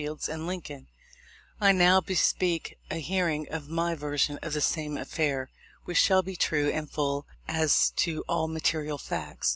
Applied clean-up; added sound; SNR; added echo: none; none; none; none.